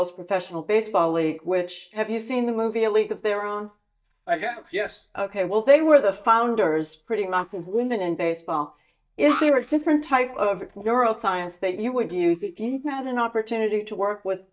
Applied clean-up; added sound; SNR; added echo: neural mask model DeepFilterNet 3.